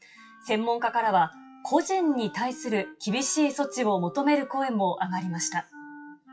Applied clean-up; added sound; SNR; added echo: classical method WPE with log-MMSE.